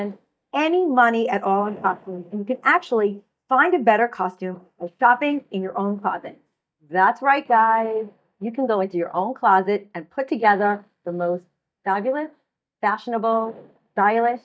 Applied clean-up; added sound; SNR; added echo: neural mask model DeepFilterNet 3.